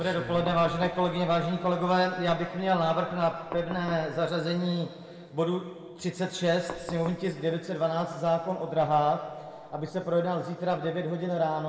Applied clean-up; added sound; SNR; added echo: none; Knock; 14 dB; reverberation time 2.0 s.